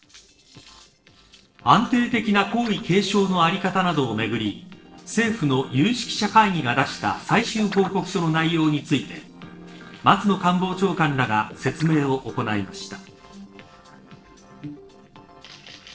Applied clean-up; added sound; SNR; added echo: neural separator model SepFormer DNS4.